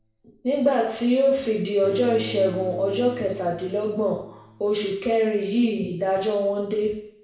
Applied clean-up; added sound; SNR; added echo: none; Bowed string instrument; 18 dB; reverberation time 0.6 s.